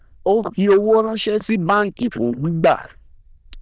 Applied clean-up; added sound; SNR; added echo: neural diffusion model UNIVERSE++.